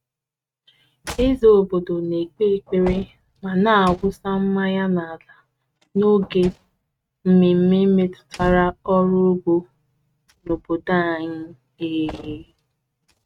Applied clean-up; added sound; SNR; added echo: neural mask model RNNoise.